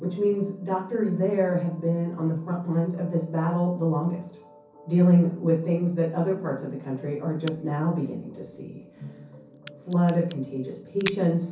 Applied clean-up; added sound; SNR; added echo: none; Crack; 19 dB; reverberation time 0.6 s.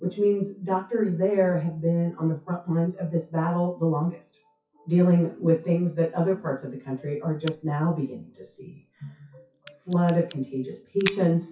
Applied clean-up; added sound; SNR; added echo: classical method WPE with log-MMSE.